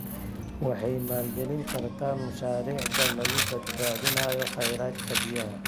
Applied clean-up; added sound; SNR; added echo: none; Coin (dropping); 0 dB; none.